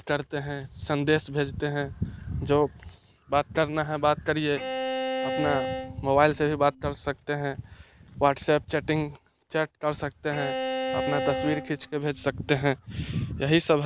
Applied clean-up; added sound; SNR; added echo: none; Bowed string instrument; 5 dB; none.